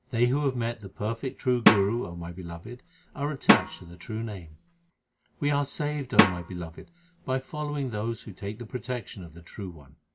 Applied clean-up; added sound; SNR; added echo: none; Drum; -3 dB; none.